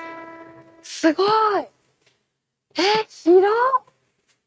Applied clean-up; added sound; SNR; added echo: neural mask model RNNoise.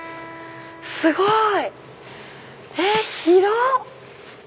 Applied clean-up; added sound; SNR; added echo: none; Wood + Electric guitar; 20 dB; none.